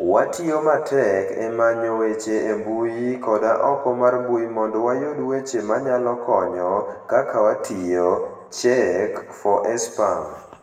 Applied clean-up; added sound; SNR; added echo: none; none; none; reverberation time 1.1 s.